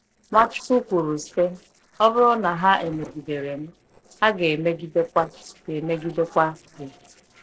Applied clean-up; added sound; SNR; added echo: neural separator model SepFormer DNS4.